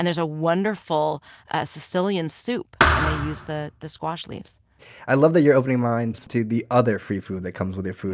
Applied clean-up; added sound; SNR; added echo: none; Thump, thud; 0 dB; none.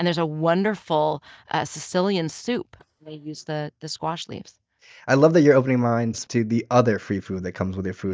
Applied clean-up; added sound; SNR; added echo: neural mask model DeepFilterNet 3.